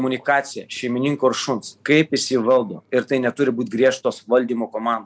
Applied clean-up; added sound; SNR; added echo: none; none; none; none.